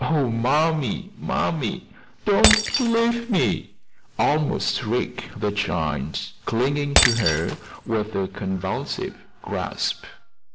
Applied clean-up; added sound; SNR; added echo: none; Shatter; 6 dB; none.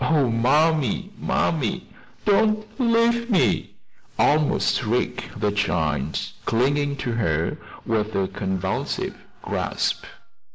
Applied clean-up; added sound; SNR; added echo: none; none; none; none.